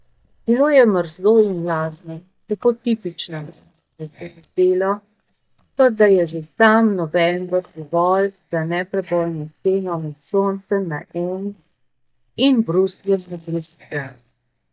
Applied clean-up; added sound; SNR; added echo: neural mask model DeepFilterNet 3.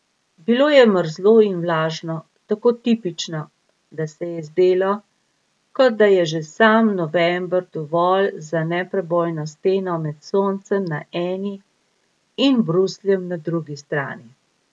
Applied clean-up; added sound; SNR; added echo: none; none; none; none.